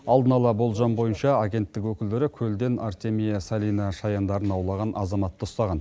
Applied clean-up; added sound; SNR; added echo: none; none; none; none.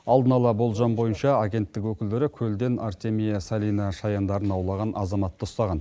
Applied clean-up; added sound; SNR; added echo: neural mask model Resemble Enhance denoiser.